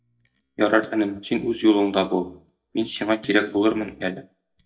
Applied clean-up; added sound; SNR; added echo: neural mask model DeepFilterNet 3.